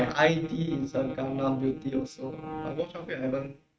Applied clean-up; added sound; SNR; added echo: neural mask model RNNoise.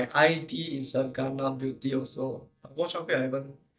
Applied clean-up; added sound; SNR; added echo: neural mask model DeepFilterNet 3.